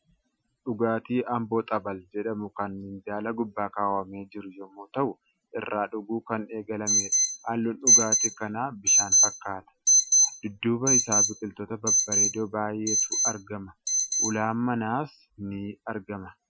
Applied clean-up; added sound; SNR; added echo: classical method Wiener filter.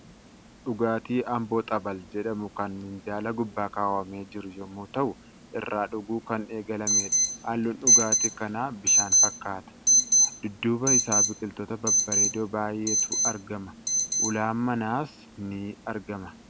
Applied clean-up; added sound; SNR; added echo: none; Alarm; -3 dB; none.